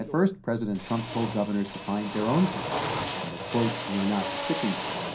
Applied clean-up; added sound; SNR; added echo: none; Drill; 4 dB; reverberation time 0.3 s.